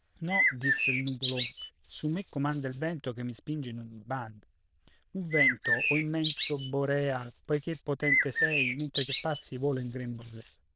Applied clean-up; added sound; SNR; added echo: neural diffusion model UNIVERSE++.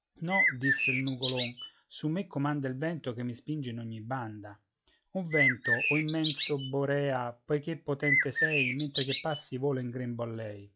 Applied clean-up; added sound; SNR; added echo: classical method log-MMSE.